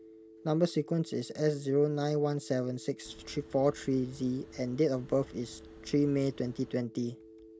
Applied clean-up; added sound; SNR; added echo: none; Telephone + Wind; 20 dB; none.